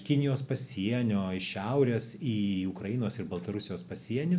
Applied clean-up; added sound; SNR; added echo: none; none; none; none.